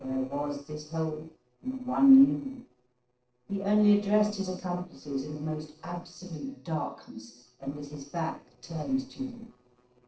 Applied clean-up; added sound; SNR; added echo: neural separator model SepFormer DNS4.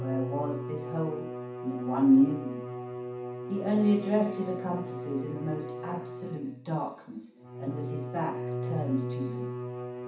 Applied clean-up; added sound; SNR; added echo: none; Bowed string instrument; 6 dB; reverberation time 0.7 s.